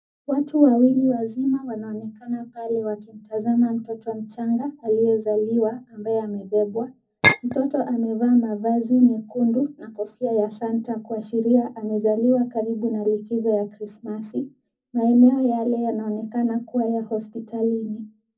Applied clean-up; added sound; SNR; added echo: none; Chink, clink; -1 dB; reverberation time 0.4 s.